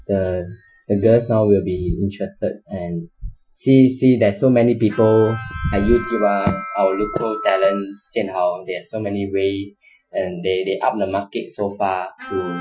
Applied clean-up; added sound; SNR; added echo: classical method Wiener filter.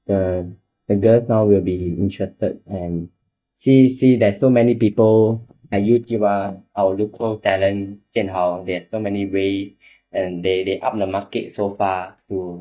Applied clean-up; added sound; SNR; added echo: neural mask model DeepFilterNet 3.